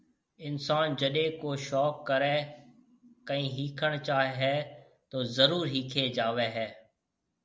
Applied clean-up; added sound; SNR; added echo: none; none; none; none.